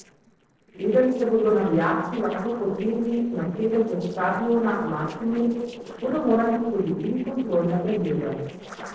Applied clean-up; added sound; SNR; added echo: neural separator model SepFormer DNS4.